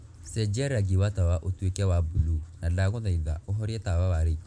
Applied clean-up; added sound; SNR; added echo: none; none; none; none.